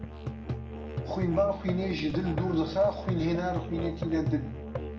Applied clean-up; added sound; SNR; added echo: none; Musical instrument; 5 dB; reverberation time 0.6 s.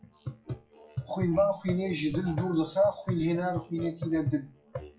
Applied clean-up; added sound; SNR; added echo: classical method WPE with log-MMSE.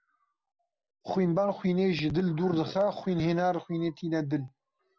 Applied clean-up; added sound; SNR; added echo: none; none; none; none.